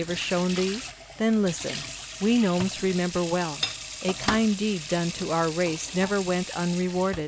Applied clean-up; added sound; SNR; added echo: none; Sink (filling or washing) / Water tap, faucet; 9 dB; none.